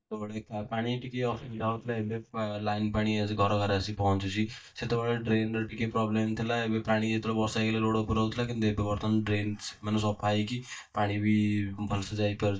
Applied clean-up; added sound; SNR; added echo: neural mask model DeepFilterNet 3.